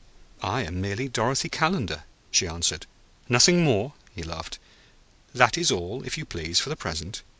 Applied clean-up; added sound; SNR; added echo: none; none; none; none.